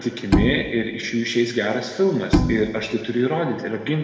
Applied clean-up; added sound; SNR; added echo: none; Bowed string instrument; 2 dB; reverberation time 2.0 s.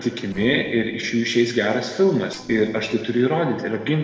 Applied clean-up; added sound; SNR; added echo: neural separator model SepFormer DNS4.